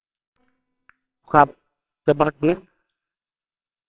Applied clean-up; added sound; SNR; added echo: neural separator model SepFormer WHAMR!.